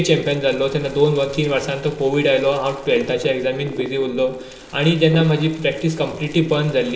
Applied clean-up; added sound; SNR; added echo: none; Wind; 18 dB; reverberation time 2.0 s.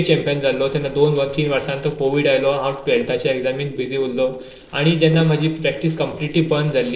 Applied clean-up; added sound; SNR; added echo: neural separator model SepFormer DNS4.